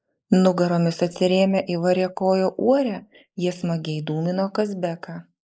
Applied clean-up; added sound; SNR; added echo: neural mask model Resemble Enhance denoiser.